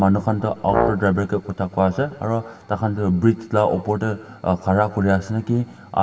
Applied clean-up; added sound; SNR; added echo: none; Brass instrument; 6 dB; reverberation time 2.1 s.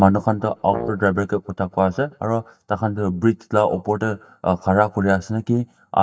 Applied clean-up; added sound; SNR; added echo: neural mask model DeepFilterNet 3.